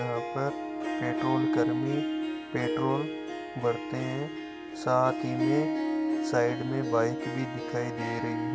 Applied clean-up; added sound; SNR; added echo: none; Harp; 0 dB; none.